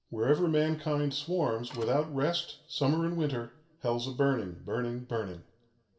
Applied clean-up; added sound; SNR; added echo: none; Printer; 17 dB; reverberation time 0.7 s.